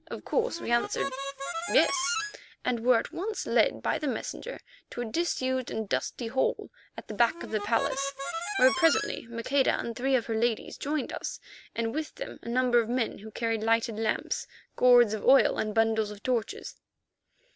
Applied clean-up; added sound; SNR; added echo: none; Harmonica; 6 dB; none.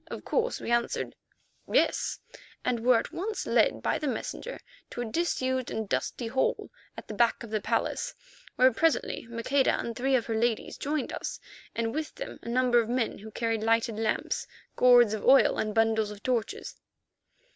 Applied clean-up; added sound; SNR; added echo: none; none; none; none.